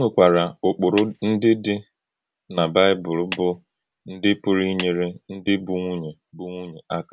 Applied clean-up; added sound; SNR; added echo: none; Clapping; 17 dB; none.